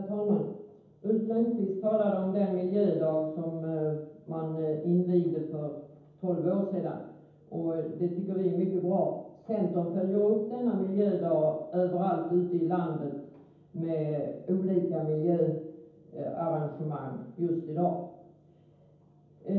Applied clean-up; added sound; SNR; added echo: none; none; none; reverberation time 0.9 s.